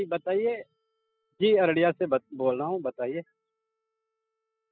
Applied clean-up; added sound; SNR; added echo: classical method spectral subtraction.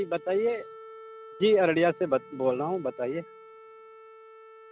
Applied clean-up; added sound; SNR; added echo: none; Wind instrument, woodwind instrument; 19 dB; none.